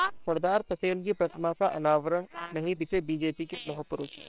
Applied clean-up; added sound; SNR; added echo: neural separator model SepFormer WHAM!.